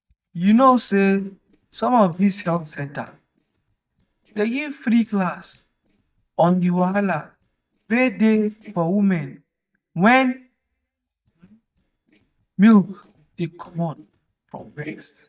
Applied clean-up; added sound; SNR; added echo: neural mask model DeepFilterNet 3.